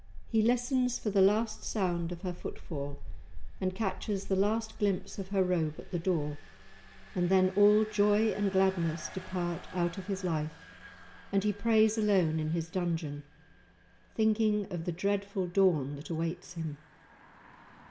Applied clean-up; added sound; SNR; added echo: none; Engine; 12 dB; reverberation time 0.5 s.